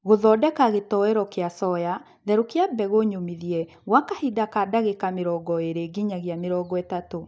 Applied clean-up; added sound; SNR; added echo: none; none; none; none.